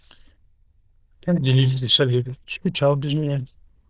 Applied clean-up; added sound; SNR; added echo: neural diffusion model UNIVERSE++.